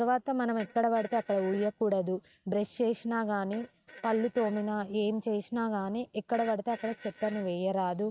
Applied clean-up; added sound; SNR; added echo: neural mask model RNNoise.